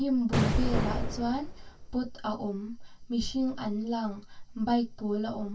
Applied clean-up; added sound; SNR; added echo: none; Explosion; 1 dB; reverberation time 0.1 s.